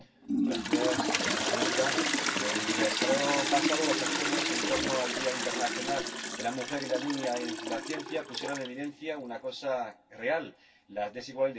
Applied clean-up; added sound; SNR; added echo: none; Toilet flush; -2 dB; reverberation time 0.1 s.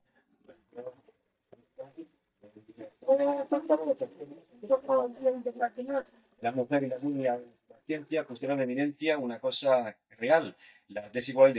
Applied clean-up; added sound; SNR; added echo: neural mask model DeepFilterNet 3.